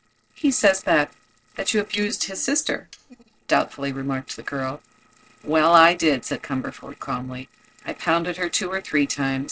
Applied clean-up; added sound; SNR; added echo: neural separator model SepFormer DNS4.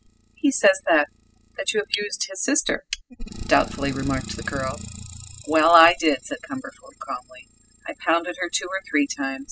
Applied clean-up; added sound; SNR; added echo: classical method spectral subtraction.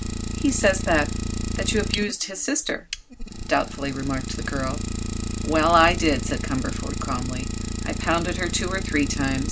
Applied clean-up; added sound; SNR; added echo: none; Idling; 3 dB; none.